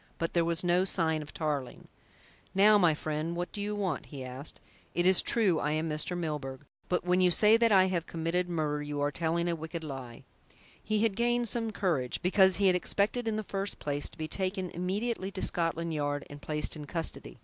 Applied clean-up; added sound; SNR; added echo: none; none; none; none.